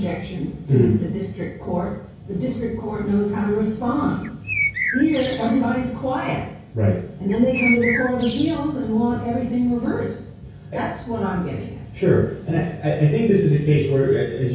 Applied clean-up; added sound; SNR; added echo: none; Bird; 4 dB; reverberation time 0.6 s.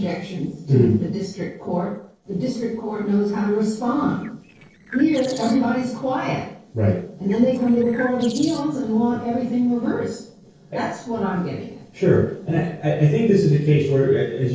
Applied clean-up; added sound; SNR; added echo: neural separator model SepFormer DNS4.